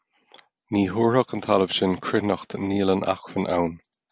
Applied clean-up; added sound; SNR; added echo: none; none; none; none.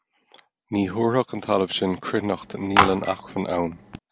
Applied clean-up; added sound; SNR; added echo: none; Telephone; 1 dB; none.